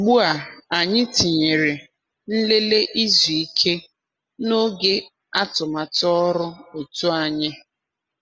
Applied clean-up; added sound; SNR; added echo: none; none; none; none.